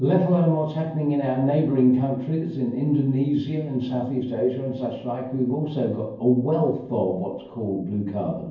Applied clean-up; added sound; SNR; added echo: none; none; none; reverberation time 0.9 s.